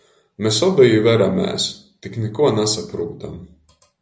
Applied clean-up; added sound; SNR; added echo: none; none; none; none.